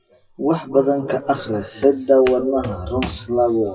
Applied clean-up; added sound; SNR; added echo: classical method WPE with log-MMSE.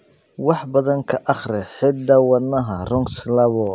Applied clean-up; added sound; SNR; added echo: none; none; none; none.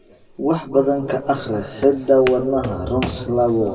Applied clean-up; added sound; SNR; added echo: none; Walk, footsteps; 17 dB; reverberation time 2.5 s.